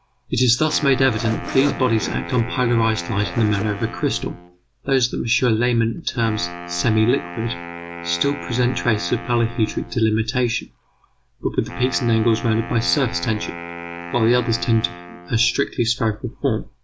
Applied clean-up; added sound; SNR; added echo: none; Wind instrument, woodwind instrument + Zipper (clothing); 12 dB; none.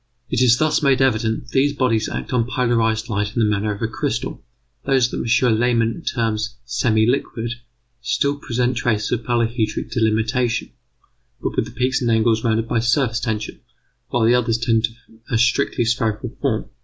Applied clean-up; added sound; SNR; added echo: none; none; none; none.